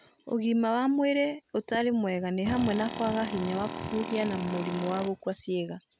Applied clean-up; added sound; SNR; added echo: none; Tools; 9 dB; none.